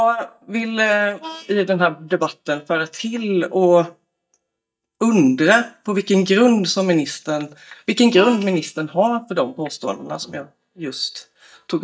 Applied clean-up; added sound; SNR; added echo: neural mask model DeepFilterNet 3.